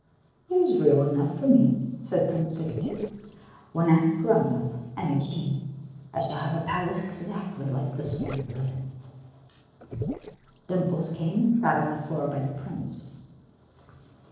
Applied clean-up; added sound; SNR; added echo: neural separator model SepFormer DNS4.